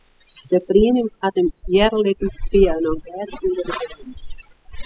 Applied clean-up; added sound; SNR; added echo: classical method spectral subtraction.